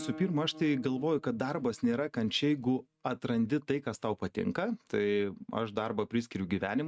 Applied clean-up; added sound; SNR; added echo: neural mask model RNNoise.